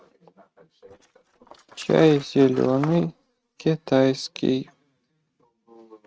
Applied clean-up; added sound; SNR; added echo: neural mask model RNNoise.